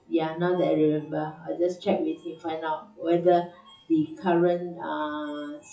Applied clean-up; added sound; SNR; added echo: classical method WPE with log-MMSE.